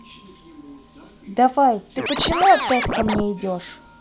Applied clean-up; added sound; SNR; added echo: none; Scratching (performance technique); 3 dB; none.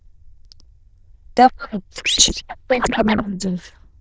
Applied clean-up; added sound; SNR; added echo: neural diffusion model UNIVERSE++.